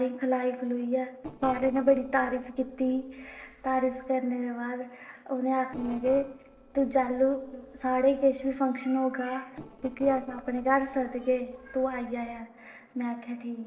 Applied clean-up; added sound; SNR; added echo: neural separator model SepFormer DNS4.